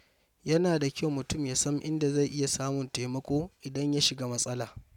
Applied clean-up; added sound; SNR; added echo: none; none; none; none.